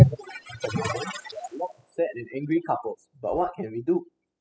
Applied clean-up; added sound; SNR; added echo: classical method spectral subtraction.